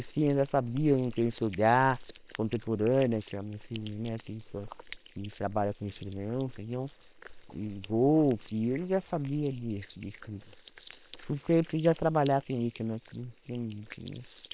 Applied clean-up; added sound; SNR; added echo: neural separator model SepFormer WHAM!.